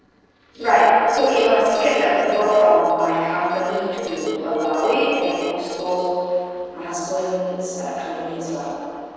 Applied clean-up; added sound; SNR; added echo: neural separator model SepFormer DNS4.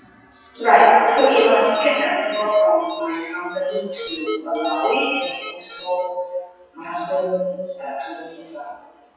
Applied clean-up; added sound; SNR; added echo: classical method WPE with log-MMSE.